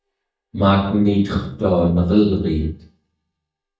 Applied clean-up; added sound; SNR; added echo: neural mask model DeepFilterNet 3.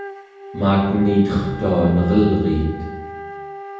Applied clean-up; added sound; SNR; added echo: none; Wind instrument, woodwind instrument; 14 dB; reverberation time 1.1 s.